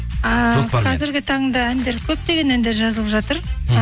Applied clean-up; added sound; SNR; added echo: none; Camera; 19 dB; none.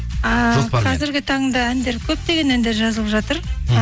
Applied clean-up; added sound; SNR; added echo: none; none; none; none.